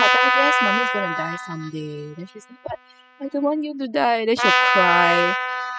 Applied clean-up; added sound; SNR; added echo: classical method spectral subtraction.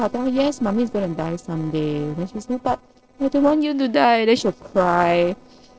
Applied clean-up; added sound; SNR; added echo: neural separator model SepFormer DNS4.